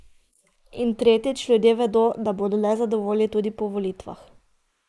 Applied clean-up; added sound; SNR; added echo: neural mask model Resemble Enhance denoiser.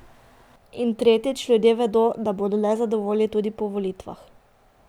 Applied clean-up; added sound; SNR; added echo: none; none; none; none.